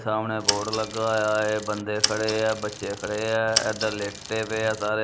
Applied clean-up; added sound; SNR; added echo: none; Mechanisms / Bicycle; 5 dB; none.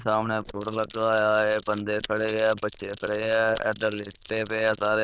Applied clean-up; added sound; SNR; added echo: neural diffusion model UNIVERSE++.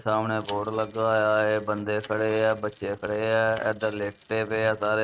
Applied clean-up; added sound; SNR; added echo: neural mask model RNNoise.